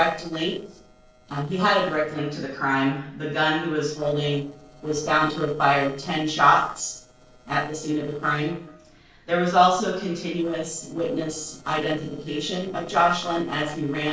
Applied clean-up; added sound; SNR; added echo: neural separator model SepFormer DNS4.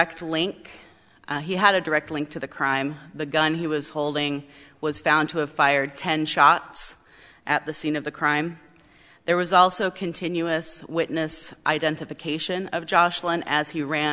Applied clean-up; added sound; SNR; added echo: none; none; none; none.